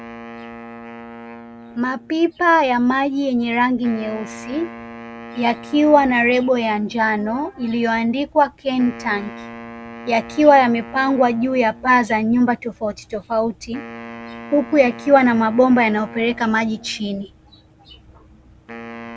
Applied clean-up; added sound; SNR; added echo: none; Wind instrument, woodwind instrument; 18 dB; none.